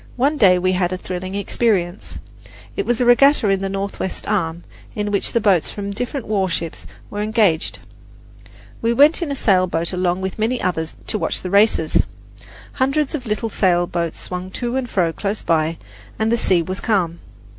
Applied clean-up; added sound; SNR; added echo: none; none; none; none.